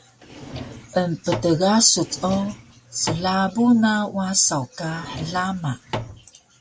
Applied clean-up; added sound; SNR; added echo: none; Drawer open or close; 12 dB; none.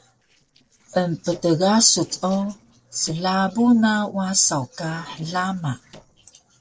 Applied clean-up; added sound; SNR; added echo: neural separator model SepFormer DNS4.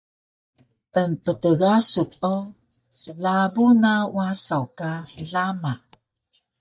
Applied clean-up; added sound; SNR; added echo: neural mask model DeepFilterNet 3.